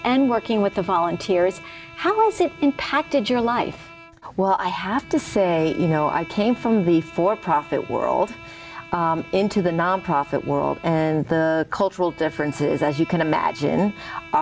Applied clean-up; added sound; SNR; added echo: none; Bowed string instrument; 19 dB; none.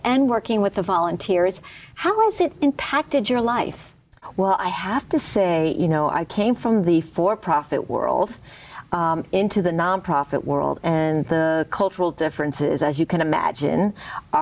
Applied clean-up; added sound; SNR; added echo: none; none; none; none.